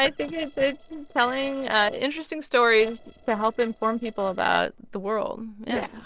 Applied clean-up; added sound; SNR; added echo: neural separator model SepFormer DNS4.